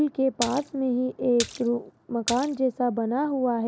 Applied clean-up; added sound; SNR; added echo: none; Splash, splatter; 12 dB; none.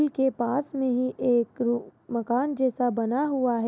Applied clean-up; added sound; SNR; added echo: none; none; none; none.